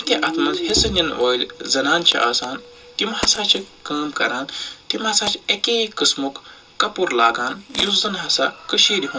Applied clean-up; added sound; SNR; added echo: none; Crack; 19 dB; reverberation time 0.2 s.